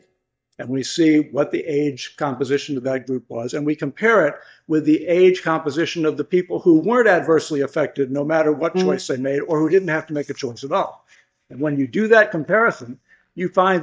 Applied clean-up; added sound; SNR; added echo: neural mask model DeepFilterNet 3.